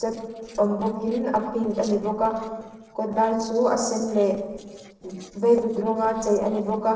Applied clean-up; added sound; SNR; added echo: neural separator model SepFormer DNS4.